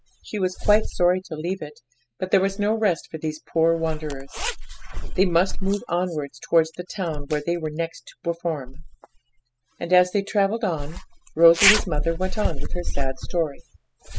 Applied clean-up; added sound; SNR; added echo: classical method spectral subtraction.